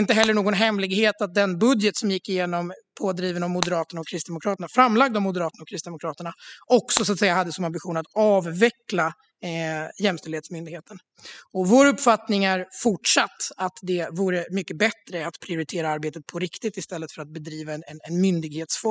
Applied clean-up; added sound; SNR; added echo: classical method spectral subtraction.